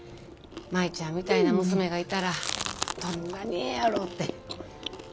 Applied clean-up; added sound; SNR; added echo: none; Chewing, mastication; 2 dB; none.